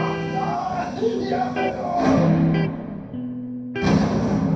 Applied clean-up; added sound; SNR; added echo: none; Electric guitar; 3 dB; reverberation time 0.6 s.